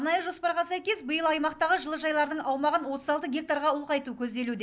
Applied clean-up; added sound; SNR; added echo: none; none; none; none.